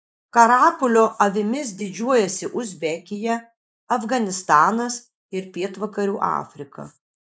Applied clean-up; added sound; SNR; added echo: neural mask model Resemble Enhance denoiser.